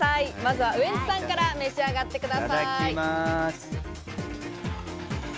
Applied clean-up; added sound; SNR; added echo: none; none; none; none.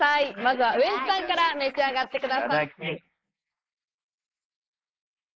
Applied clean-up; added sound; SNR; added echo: neural mask model Resemble Enhance denoiser.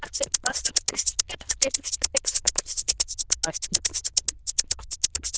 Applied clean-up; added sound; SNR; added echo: neural diffusion model UNIVERSE++.